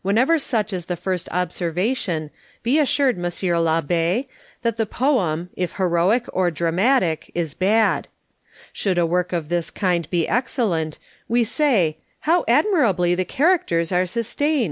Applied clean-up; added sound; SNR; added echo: none; none; none; none.